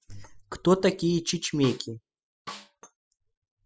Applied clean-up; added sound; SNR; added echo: classical method spectral subtraction.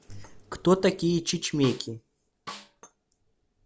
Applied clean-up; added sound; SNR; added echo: none; Snare drum; 16 dB; none.